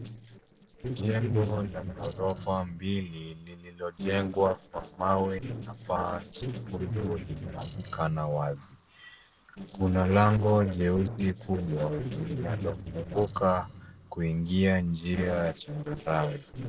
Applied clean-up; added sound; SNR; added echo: neural separator model SepFormer DNS4.